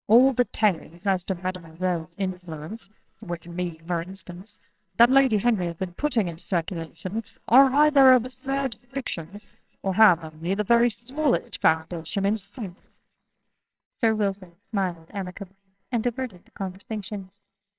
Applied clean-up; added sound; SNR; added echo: neural separator model SepFormer WHAMR!.